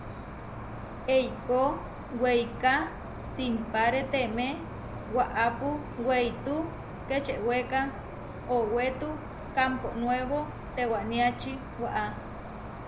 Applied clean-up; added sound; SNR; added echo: none; Cricket; 9 dB; none.